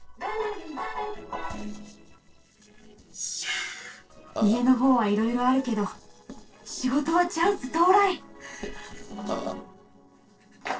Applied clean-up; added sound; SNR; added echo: neural separator model SepFormer DNS4.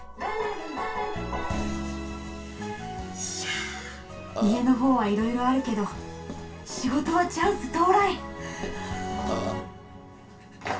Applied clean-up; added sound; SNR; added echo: none; Burping, eructation; 7 dB; reverberation time 0.2 s.